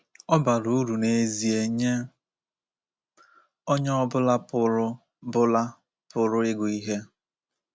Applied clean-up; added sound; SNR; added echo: none; none; none; none.